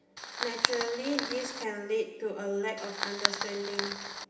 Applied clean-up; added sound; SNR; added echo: none; Fire; 0 dB; reverberation time 1.1 s.